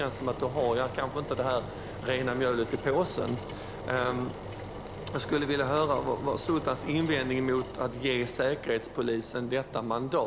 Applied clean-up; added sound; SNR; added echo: none; Engine; 10 dB; none.